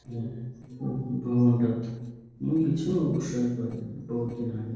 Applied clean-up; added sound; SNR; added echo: neural separator model SepFormer DNS4.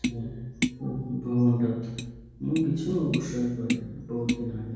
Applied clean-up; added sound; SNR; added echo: none; Tap; 7 dB; reverberation time 1.0 s.